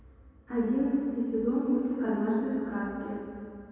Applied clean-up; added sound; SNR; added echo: none; none; none; reverberation time 2.2 s.